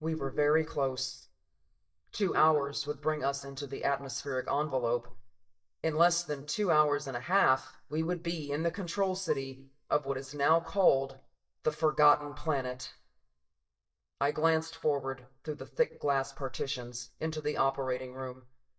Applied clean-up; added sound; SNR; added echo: neural mask model DeepFilterNet 3.